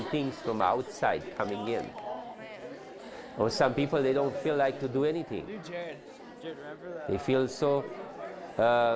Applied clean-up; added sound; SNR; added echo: none; Chatter; 10 dB; none.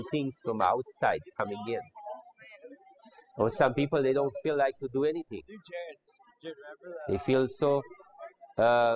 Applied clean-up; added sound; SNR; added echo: classical method spectral subtraction.